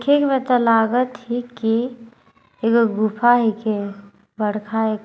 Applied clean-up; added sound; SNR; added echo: none; none; none; none.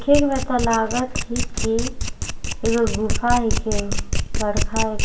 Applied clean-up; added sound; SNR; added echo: none; Domestic sounds, home sounds; -1 dB; reverberation time 0.2 s.